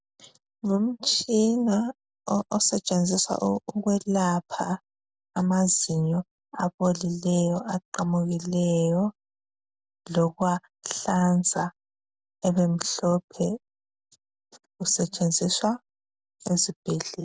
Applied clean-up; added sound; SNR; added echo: none; none; none; none.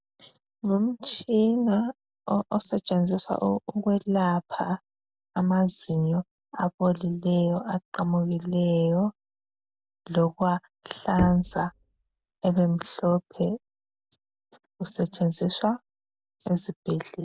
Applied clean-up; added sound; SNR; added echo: none; Knock; 11 dB; none.